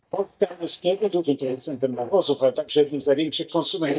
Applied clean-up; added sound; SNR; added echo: neural mask model DeepFilterNet 3.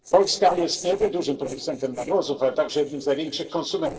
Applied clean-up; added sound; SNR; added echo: neural separator model SepFormer DNS4.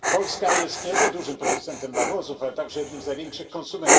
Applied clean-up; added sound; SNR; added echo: none; Dog; -4 dB; reverberation time 2.4 s.